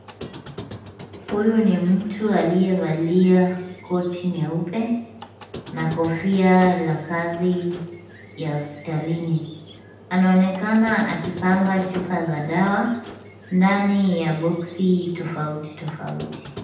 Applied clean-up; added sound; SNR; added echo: none; Squeak; 18 dB; reverberation time 0.8 s.